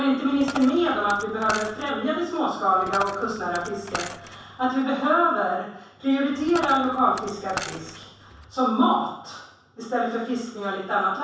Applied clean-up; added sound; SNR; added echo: none; Coin (dropping); 13 dB; reverberation time 0.7 s.